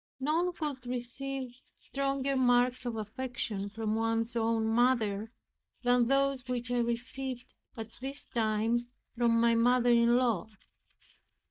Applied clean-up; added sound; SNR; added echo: neural mask model DeepFilterNet 3.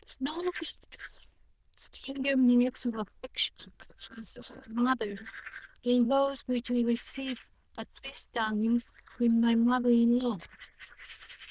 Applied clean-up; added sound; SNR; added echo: neural diffusion model UNIVERSE++.